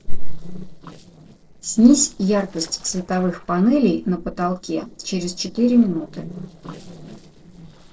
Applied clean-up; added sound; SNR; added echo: neural separator model SepFormer DNS4.